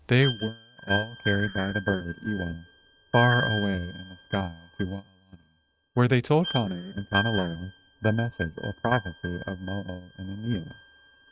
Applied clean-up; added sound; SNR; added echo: neural mask model RNNoise.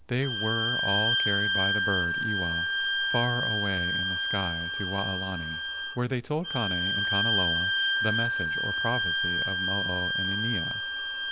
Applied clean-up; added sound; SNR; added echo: none; Bowed string instrument; -4 dB; none.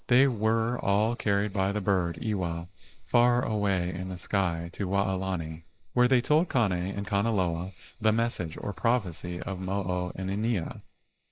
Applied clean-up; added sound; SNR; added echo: neural mask model Resemble Enhance denoiser.